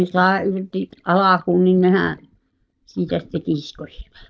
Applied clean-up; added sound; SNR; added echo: neural mask model DeepFilterNet 3.